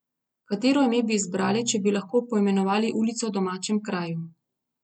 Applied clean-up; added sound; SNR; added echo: none; none; none; none.